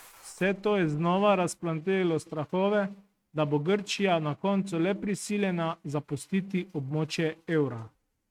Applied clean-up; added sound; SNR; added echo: neural mask model RNNoise.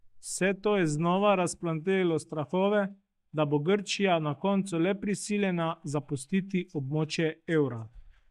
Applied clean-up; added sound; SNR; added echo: neural mask model DeepFilterNet 3.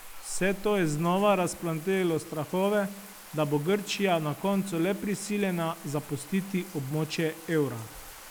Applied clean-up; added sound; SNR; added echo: none; Bathtub (filling or washing); 16 dB; none.